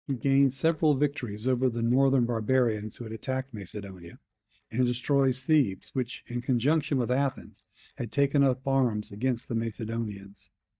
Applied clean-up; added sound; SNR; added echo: neural mask model DeepFilterNet 3.